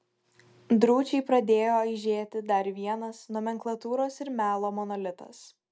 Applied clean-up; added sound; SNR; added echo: none; none; none; none.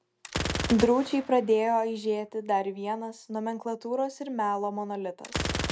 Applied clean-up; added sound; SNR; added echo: none; Gunshot, gunfire; 9 dB; none.